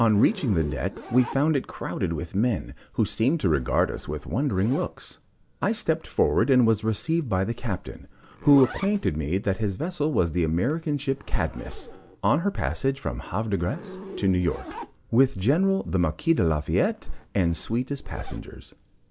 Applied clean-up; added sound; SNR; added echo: none; Zipper (clothing); 19 dB; none.